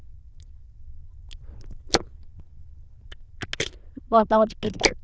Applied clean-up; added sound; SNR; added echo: neural diffusion model UNIVERSE++.